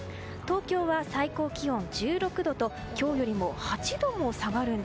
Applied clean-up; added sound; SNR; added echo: none; none; none; none.